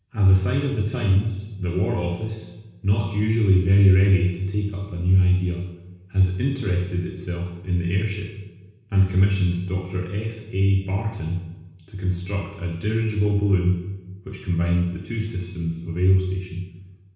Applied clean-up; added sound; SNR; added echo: none; none; none; reverberation time 1.1 s.